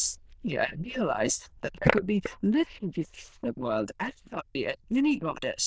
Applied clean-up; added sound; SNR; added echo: neural diffusion model UNIVERSE++.